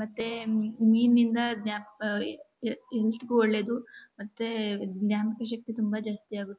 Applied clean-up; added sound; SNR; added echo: none; none; none; none.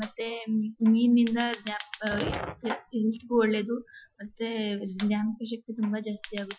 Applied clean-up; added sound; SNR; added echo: classical method Wiener filter.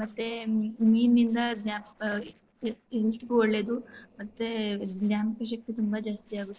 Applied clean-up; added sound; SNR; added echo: neural separator model SepFormer DNS4.